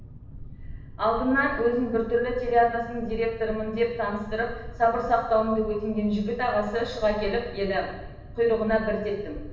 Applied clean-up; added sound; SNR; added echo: none; Boat, Water vehicle; 13 dB; reverberation time 0.9 s.